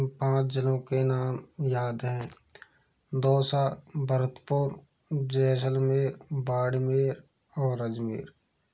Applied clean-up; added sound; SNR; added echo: none; none; none; none.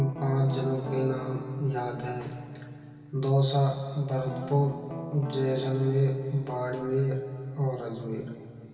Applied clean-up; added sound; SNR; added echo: none; Guitar; 13 dB; reverberation time 2.5 s.